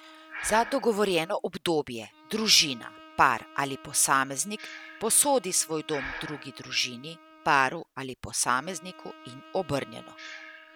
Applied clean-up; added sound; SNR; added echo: none; Breathing + Bowed string instrument; 17 dB; none.